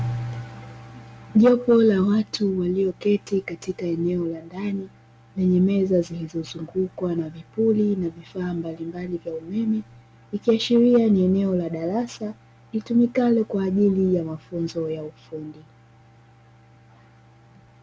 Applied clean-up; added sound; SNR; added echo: none; none; none; none.